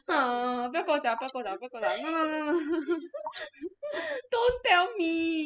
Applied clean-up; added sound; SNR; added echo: classical method spectral subtraction.